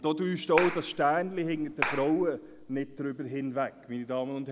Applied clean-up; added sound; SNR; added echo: none; Clapping; 7 dB; none.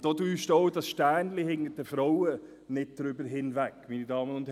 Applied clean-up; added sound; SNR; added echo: none; none; none; none.